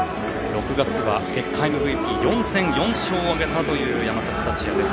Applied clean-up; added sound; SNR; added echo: none; none; none; none.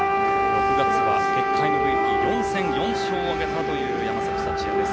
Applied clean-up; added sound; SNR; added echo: none; Wind instrument, woodwind instrument; -5 dB; none.